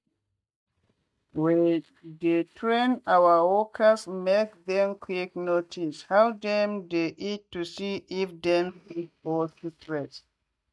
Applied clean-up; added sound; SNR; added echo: neural mask model DeepFilterNet 3.